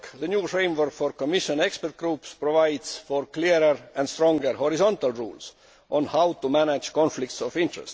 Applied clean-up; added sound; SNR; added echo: none; none; none; none.